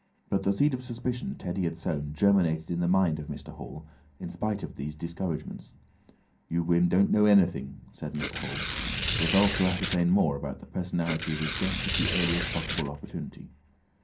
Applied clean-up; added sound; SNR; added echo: none; Tearing; 4 dB; reverberation time 0.3 s.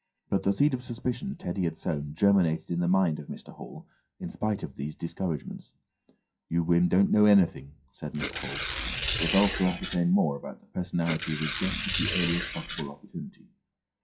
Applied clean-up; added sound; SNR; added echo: classical method WPE with log-MMSE.